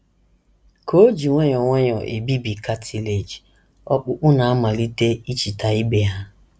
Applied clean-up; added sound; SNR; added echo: none; none; none; none.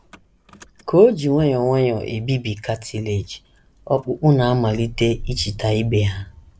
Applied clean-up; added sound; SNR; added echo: none; Engine starting / Motor vehicle (road); 18 dB; none.